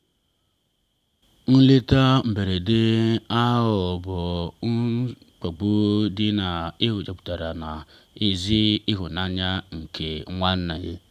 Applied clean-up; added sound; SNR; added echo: none; none; none; none.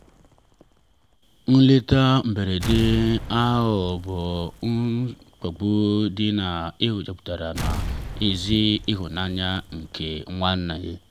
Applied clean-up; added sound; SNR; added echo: none; Explosion; 12 dB; none.